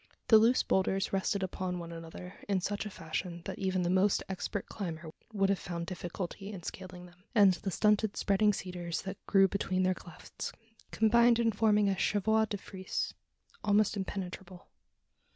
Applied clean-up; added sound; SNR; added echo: none; none; none; none.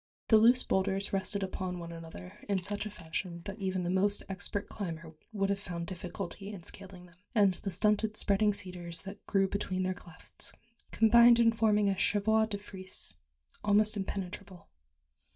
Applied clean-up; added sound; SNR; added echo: neural mask model DeepFilterNet 3.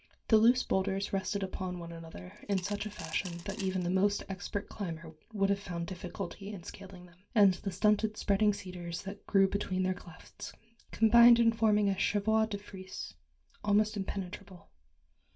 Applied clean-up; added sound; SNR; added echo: none; Coin (dropping) / Glass; 17 dB; reverberation time 0.1 s.